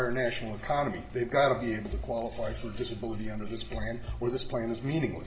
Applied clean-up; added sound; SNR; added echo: none; Insect; 9 dB; reverberation time 2.1 s.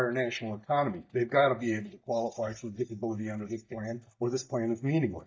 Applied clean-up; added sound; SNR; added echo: neural mask model DeepFilterNet 3.